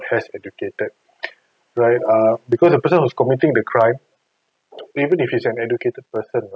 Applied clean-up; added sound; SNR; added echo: none; none; none; none.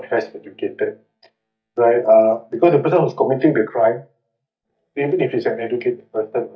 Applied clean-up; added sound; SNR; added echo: neural mask model DeepFilterNet 3.